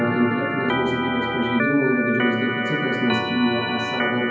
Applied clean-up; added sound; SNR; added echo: none; Organ; 2 dB; reverberation time 0.9 s.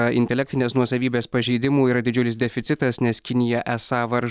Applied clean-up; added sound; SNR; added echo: none; none; none; none.